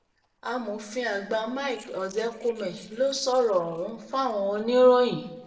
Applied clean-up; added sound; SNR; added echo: neural separator model SepFormer DNS4.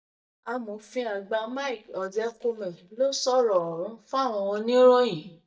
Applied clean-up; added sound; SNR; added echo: neural mask model DeepFilterNet 3.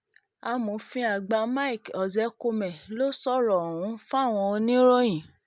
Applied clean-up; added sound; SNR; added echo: none; none; none; none.